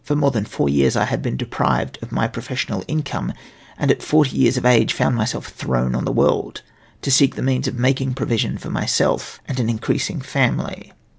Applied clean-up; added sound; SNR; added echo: none; none; none; none.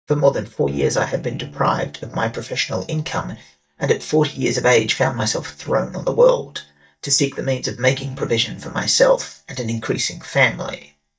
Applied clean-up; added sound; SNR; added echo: neural mask model DeepFilterNet 3.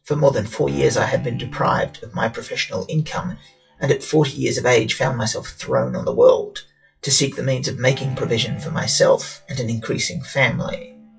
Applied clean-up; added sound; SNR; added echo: classical method WPE with log-MMSE.